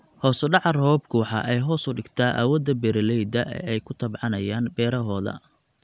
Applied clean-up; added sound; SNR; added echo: none; none; none; none.